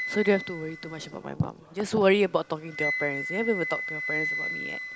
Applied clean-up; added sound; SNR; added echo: none; Wind instrument, woodwind instrument; 6 dB; none.